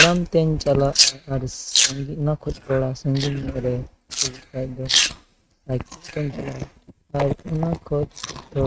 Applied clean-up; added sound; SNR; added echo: neural mask model RNNoise.